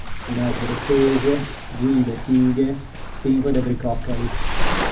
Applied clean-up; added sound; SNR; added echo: none; Waves, surf; 3 dB; reverberation time 0.4 s.